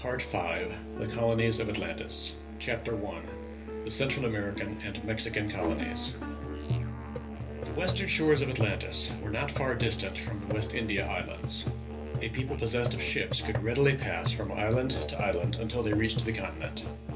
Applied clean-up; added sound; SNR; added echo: none; Musical instrument; 3 dB; reverberation time 0.3 s.